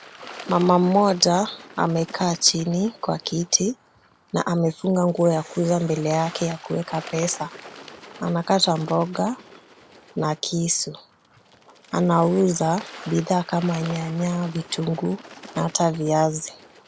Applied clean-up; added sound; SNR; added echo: none; Water / Bird; 19 dB; none.